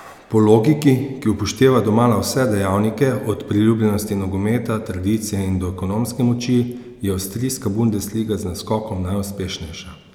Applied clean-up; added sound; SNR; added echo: none; none; none; none.